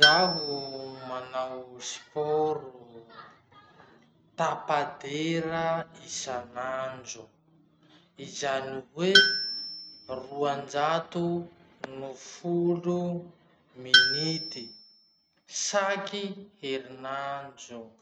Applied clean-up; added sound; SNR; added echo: none; Tools; -3 dB; none.